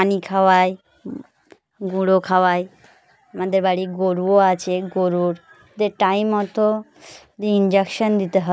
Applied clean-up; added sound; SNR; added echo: none; none; none; none.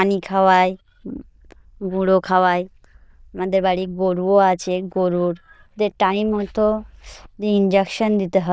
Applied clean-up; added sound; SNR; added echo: neural diffusion model UNIVERSE++.